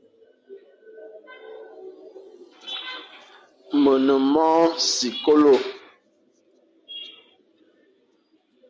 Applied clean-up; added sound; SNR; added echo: none; none; none; none.